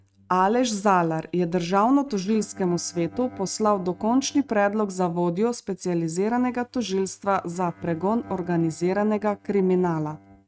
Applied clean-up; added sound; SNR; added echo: neural mask model RNNoise.